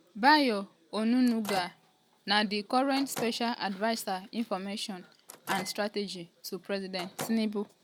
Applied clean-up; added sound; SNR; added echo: none; Microwave oven; 16 dB; none.